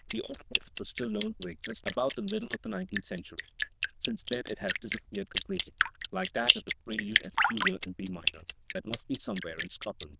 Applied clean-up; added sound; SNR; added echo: neural diffusion model UNIVERSE++.